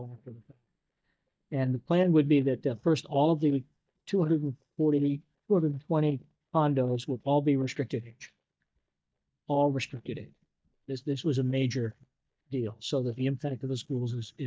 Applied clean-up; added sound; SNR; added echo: neural mask model DeepFilterNet 3.